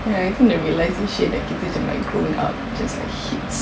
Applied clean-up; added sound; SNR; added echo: none; none; none; none.